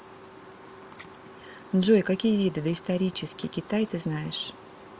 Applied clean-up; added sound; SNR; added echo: none; none; none; none.